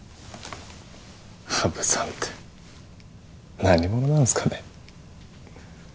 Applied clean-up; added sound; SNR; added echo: none; none; none; none.